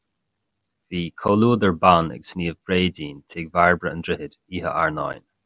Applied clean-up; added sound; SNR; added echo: none; none; none; none.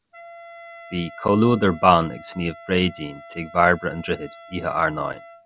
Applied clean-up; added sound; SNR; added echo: none; Wind instrument, woodwind instrument; 20 dB; none.